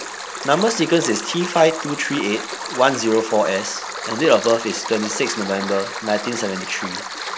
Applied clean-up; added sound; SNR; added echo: none; Stream; 9 dB; none.